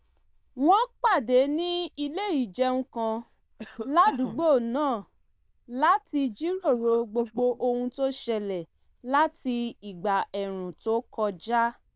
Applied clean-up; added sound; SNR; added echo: neural diffusion model UNIVERSE++.